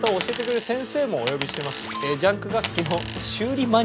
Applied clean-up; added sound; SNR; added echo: none; Coin (dropping); 6 dB; none.